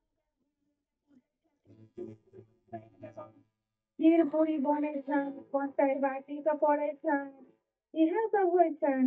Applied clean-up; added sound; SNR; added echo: neural mask model DeepFilterNet 3.